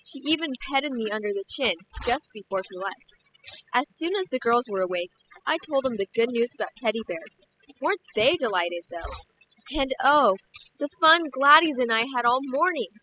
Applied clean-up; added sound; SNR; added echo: classical method spectral subtraction.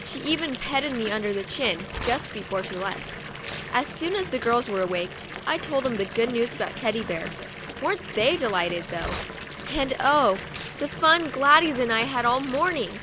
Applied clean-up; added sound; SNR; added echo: none; Tearing + Fill (with liquid) / Bathtub (filling or washing) / Water tap, faucet; 10 dB; none.